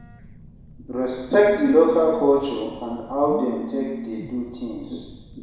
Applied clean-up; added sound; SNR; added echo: none; Telephone; 14 dB; reverberation time 1.1 s.